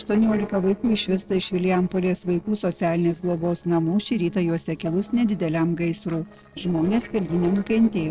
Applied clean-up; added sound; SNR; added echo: neural separator model SepFormer DNS4.